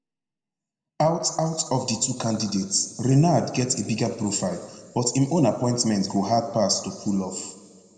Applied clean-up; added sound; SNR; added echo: none; none; none; reverberation time 1.7 s.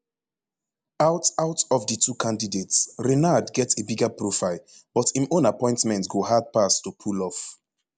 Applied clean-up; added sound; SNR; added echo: none; none; none; none.